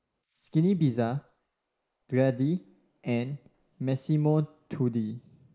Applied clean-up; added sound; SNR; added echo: neural mask model Resemble Enhance denoiser.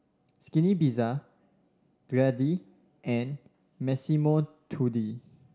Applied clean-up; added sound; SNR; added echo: none; none; none; none.